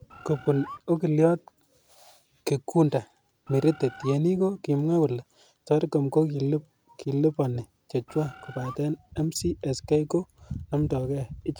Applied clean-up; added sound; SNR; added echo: none; Bird; 17 dB; none.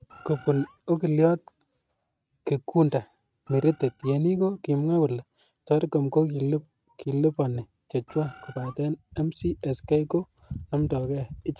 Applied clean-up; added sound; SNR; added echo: neural mask model RNNoise.